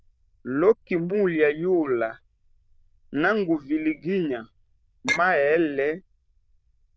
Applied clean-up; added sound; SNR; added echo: neural diffusion model UNIVERSE++.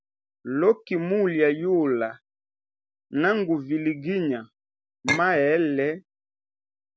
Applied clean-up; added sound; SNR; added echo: none; Chink, clink; 4 dB; none.